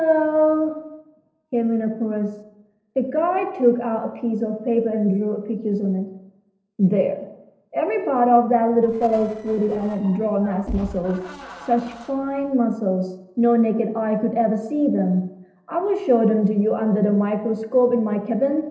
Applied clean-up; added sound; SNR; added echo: neural separator model SepFormer DNS4.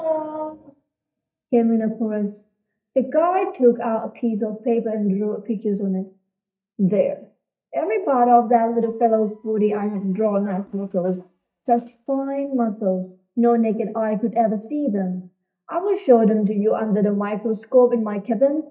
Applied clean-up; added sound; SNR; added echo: neural mask model DeepFilterNet 3.